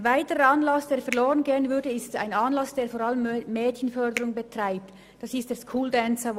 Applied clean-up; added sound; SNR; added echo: none; Finger snapping; 18 dB; none.